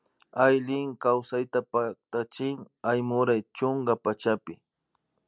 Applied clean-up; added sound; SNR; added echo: none; none; none; none.